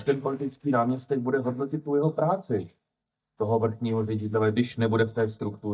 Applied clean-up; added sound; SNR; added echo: neural mask model DeepFilterNet 3.